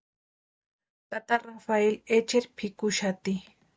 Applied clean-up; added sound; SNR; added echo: none; none; none; none.